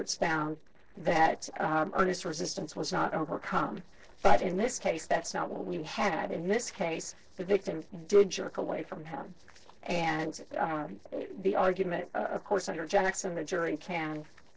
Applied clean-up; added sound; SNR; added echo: neural separator model SepFormer DNS4.